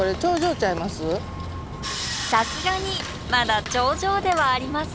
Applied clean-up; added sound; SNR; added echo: none; Sawing; 7 dB; none.